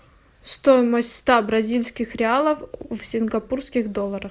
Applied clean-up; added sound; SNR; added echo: none; none; none; none.